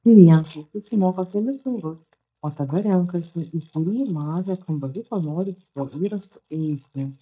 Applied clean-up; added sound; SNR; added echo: neural mask model DeepFilterNet 3.